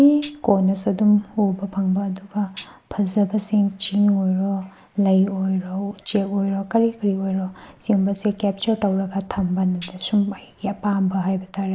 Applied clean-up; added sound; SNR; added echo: neural mask model Resemble Enhance denoiser.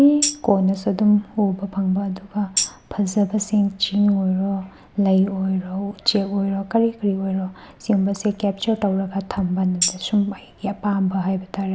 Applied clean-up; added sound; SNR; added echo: none; Tambourine; 7 dB; none.